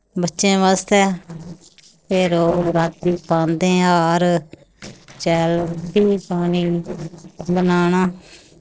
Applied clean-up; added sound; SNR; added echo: neural separator model SepFormer DNS4.